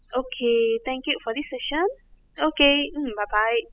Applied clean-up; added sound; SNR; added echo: classical method spectral subtraction.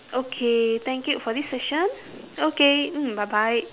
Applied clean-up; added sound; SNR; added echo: none; none; none; none.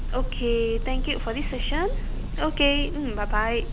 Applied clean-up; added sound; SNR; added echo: none; Bird / Breathing; -1 dB; none.